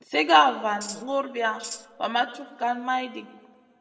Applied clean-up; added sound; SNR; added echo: none; Tambourine; 14 dB; reverberation time 1.3 s.